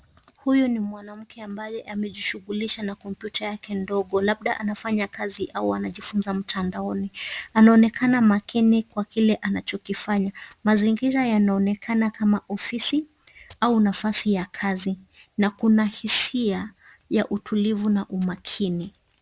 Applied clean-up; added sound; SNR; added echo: none; none; none; none.